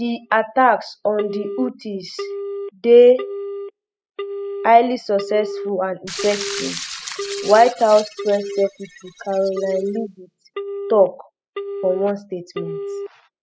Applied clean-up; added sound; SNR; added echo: classical method spectral subtraction.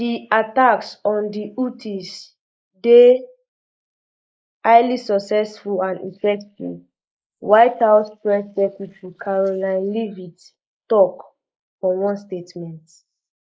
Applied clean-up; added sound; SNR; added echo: neural mask model Resemble Enhance denoiser.